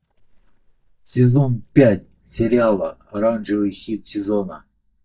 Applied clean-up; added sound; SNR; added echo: neural mask model DeepFilterNet 3.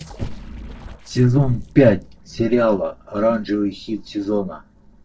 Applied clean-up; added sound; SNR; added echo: neural separator model SepFormer DNS4.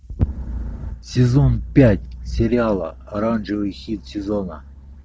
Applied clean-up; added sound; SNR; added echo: none; none; none; none.